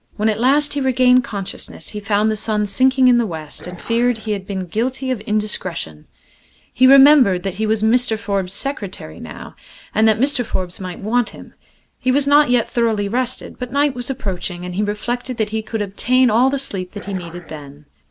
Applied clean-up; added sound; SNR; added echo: none; Dog; 19 dB; none.